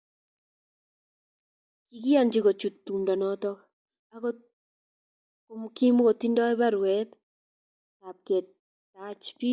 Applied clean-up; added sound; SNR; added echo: none; none; none; none.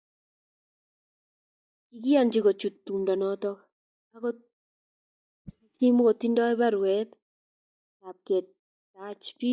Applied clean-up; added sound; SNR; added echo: neural mask model DeepFilterNet 3.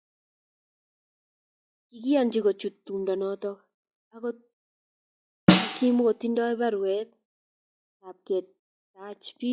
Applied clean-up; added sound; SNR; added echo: classical method log-MMSE.